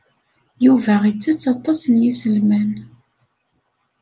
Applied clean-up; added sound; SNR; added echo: none; none; none; none.